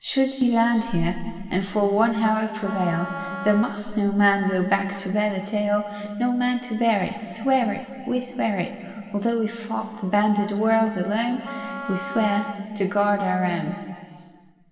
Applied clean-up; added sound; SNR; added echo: none; Wind instrument, woodwind instrument; 12 dB; reverberation time 2.4 s.